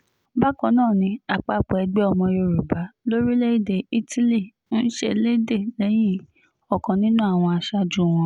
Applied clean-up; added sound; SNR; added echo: none; none; none; none.